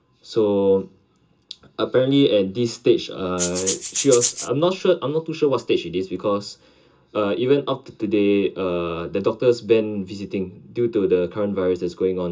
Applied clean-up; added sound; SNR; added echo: none; Rattle (instrument); 4 dB; reverberation time 0.2 s.